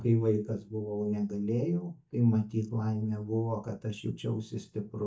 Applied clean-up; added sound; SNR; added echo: neural mask model DeepFilterNet 3.